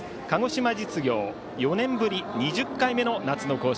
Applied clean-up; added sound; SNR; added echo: none; none; none; none.